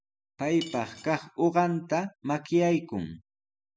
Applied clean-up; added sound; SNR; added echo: none; Cutlery, silverware / Dishes, pots, and pans; 16 dB; none.